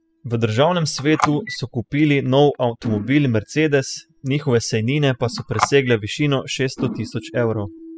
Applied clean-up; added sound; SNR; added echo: classical method spectral subtraction.